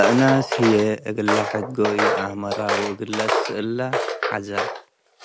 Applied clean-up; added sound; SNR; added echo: none; Walk, footsteps; 2 dB; none.